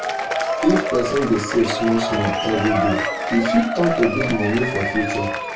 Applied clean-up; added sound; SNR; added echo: none; Applause / Crowd / Cheering; 2 dB; reverberation time 0.3 s.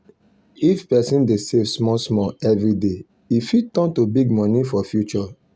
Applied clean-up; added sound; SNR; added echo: none; none; none; none.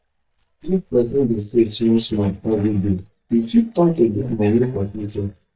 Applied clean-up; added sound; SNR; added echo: neural mask model DeepFilterNet 3.